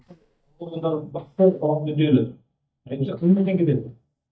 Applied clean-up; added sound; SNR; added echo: neural mask model DeepFilterNet 3.